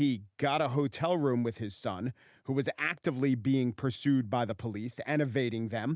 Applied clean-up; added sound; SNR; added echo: none; none; none; none.